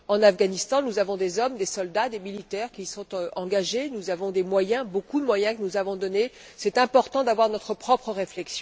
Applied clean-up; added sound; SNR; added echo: none; none; none; none.